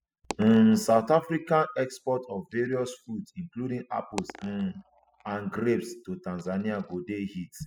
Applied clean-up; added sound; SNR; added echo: classical method spectral subtraction.